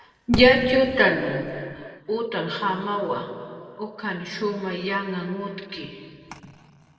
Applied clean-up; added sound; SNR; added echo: none; none; none; reverberation time 2.2 s.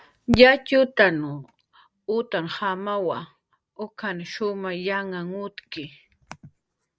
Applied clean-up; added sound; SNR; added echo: none; none; none; none.